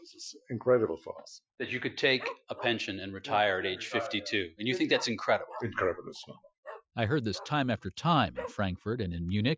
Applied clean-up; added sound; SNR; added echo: classical method Wiener filter.